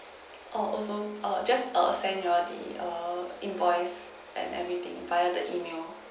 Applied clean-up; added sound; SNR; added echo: none; none; none; none.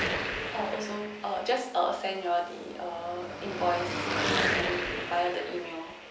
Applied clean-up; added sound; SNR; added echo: none; Car passing by / Traffic noise, roadway noise / Engine; 2 dB; none.